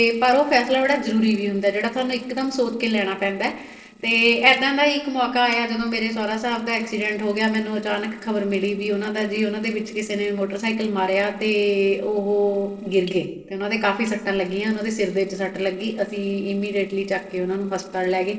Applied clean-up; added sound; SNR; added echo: neural separator model SepFormer DNS4.